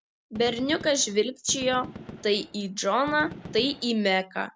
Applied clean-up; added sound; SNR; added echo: none; Gunshot, gunfire; 16 dB; none.